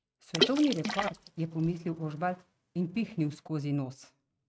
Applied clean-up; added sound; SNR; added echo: neural mask model RNNoise.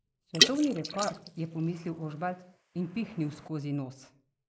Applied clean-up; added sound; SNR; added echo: neural mask model Resemble Enhance denoiser.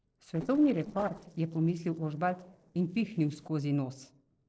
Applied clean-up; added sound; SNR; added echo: neural separator model SepFormer DNS4.